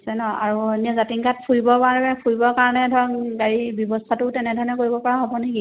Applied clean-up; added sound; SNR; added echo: none; none; none; none.